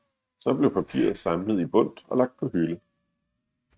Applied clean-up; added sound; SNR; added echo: neural mask model RNNoise.